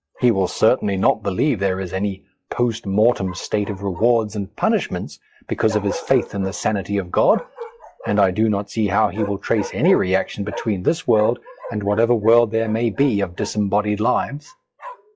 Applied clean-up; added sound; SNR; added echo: classical method log-MMSE.